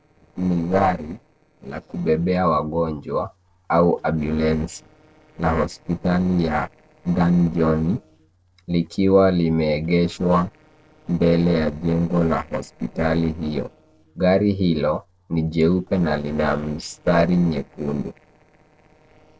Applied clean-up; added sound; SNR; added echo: neural separator model SepFormer DNS4.